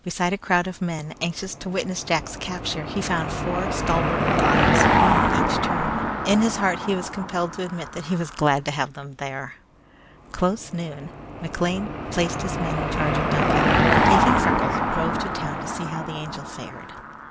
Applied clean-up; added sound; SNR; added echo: none; Car passing by / Engine; -3 dB; none.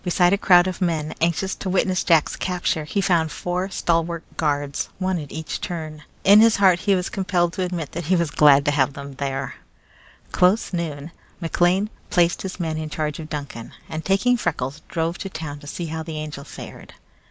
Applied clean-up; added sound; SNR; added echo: none; none; none; none.